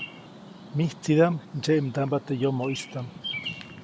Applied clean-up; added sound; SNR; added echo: none; Bird vocalization, bird call, bird song; 13 dB; none.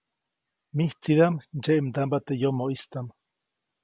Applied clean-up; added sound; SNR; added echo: none; none; none; none.